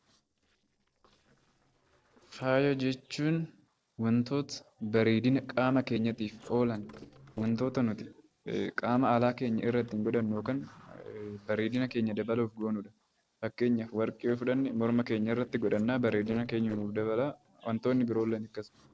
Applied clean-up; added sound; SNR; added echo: neural separator model SepFormer DNS4.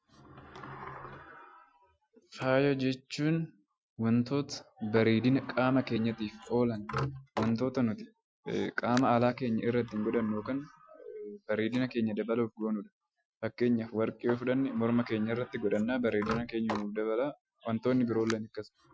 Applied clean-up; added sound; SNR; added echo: classical method Wiener filter.